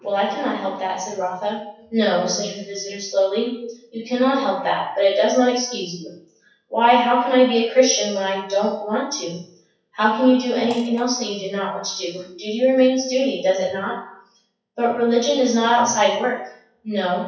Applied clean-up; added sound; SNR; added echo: classical method WPE with log-MMSE.